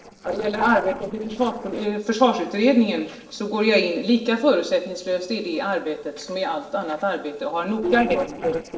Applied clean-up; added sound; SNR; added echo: neural separator model SepFormer DNS4.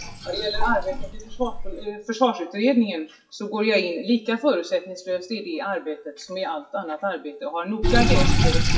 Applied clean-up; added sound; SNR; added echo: classical method WPE with log-MMSE.